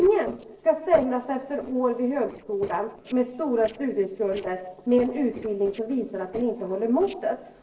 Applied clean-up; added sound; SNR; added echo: neural separator model SepFormer DNS4.